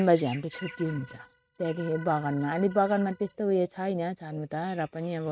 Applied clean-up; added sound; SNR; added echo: neural mask model RNNoise.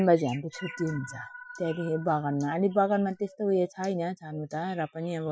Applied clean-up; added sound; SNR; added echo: classical method Wiener filter.